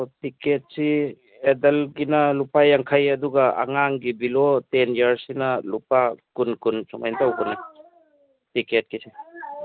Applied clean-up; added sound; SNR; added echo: none; none; none; none.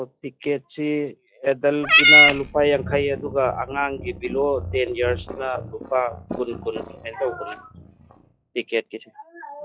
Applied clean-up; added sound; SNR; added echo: classical method log-MMSE.